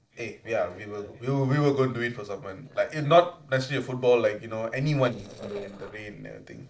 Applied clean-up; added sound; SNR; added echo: neural separator model SepFormer DNS4.